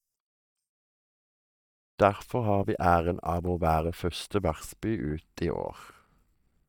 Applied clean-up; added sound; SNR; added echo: neural mask model DeepFilterNet 3.